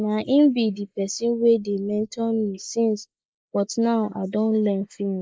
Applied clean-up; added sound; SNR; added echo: neural mask model Resemble Enhance denoiser.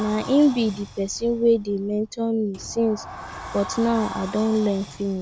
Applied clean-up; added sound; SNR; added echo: none; Sliding door; 15 dB; none.